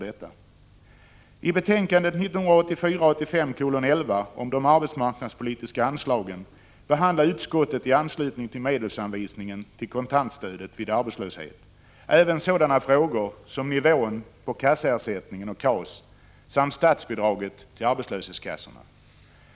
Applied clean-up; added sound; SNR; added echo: none; none; none; none.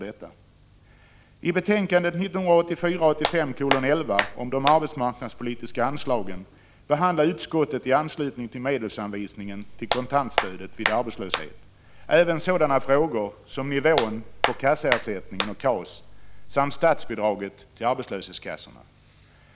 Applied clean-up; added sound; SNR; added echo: none; Hands; 5 dB; none.